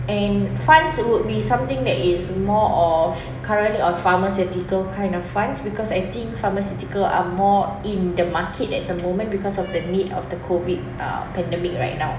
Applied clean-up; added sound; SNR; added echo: none; none; none; reverberation time 1.1 s.